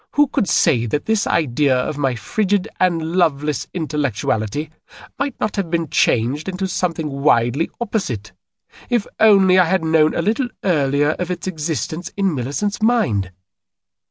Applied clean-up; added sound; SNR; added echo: none; none; none; none.